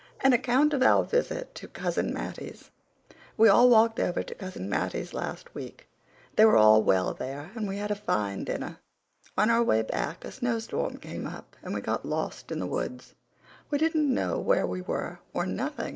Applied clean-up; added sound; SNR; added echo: neural mask model Resemble Enhance denoiser.